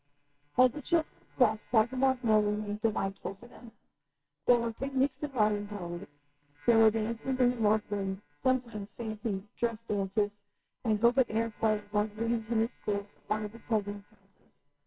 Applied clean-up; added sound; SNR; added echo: neural separator model SepFormer WHAMR!.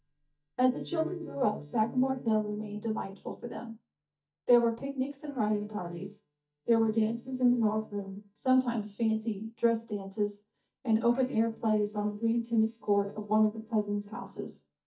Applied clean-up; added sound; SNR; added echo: neural mask model DeepFilterNet 3.